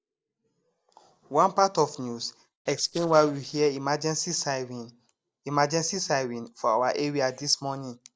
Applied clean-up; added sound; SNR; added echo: neural separator model SepFormer DNS4.